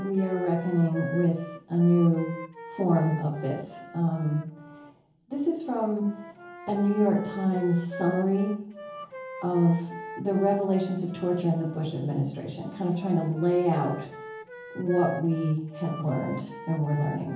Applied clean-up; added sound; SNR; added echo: none; Wind instrument, woodwind instrument; 15 dB; reverberation time 0.7 s.